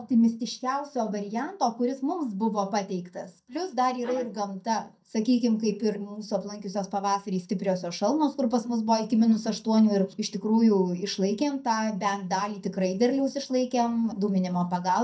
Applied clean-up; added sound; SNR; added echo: neural mask model DeepFilterNet 3.